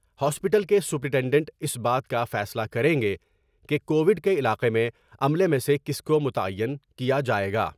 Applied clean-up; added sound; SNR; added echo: none; none; none; none.